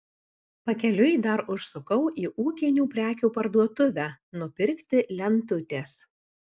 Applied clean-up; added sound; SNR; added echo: none; none; none; none.